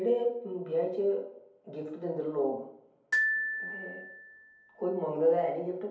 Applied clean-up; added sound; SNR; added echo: none; Glockenspiel; 2 dB; reverberation time 2.2 s.